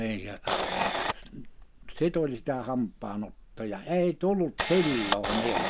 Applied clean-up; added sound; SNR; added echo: none; Camera; 3 dB; none.